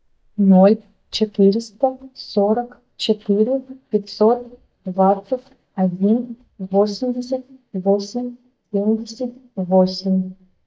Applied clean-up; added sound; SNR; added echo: neural mask model DeepFilterNet 3.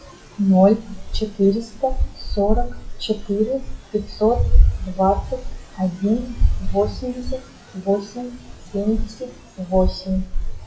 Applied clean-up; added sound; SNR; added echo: classical method WPE with log-MMSE.